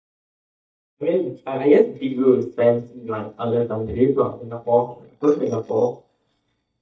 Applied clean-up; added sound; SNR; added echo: neural mask model DeepFilterNet 3.